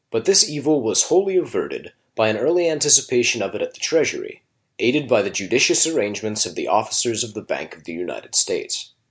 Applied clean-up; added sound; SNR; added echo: none; none; none; none.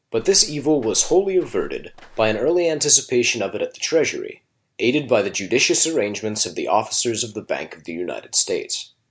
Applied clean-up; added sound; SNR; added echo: none; Walk, footsteps; 17 dB; none.